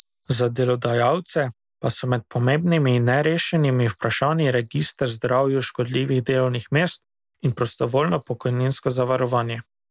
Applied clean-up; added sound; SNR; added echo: none; Cricket; 5 dB; none.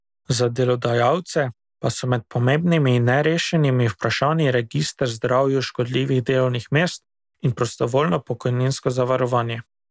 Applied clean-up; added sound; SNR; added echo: none; none; none; none.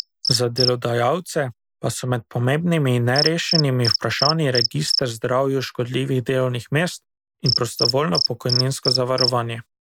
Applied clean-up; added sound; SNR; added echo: neural mask model Resemble Enhance denoiser.